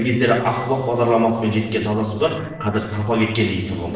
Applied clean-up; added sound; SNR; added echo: neural separator model SepFormer DNS4.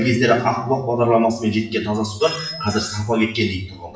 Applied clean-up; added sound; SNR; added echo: classical method WPE with log-MMSE.